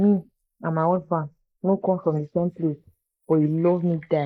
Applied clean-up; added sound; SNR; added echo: neural mask model Resemble Enhance denoiser.